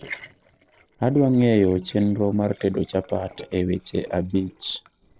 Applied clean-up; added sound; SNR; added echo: neural separator model SepFormer DNS4.